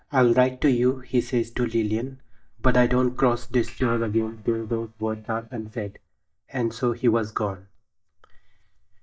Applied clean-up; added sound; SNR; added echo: neural mask model DeepFilterNet 3.